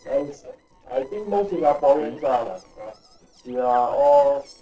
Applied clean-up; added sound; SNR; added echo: neural separator model SepFormer DNS4.